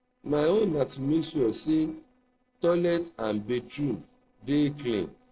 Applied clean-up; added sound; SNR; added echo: neural separator model SepFormer DNS4.